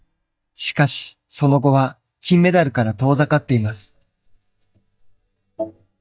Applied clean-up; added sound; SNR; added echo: neural mask model DeepFilterNet 3.